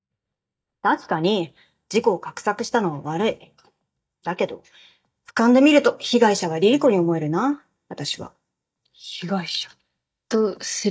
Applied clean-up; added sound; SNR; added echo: neural mask model DeepFilterNet 3.